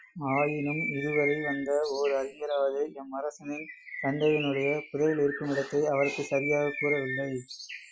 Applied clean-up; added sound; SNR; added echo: classical method Wiener filter.